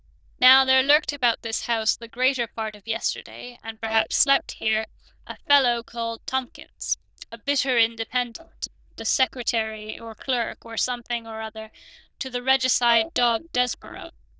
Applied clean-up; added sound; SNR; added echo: neural diffusion model UNIVERSE++.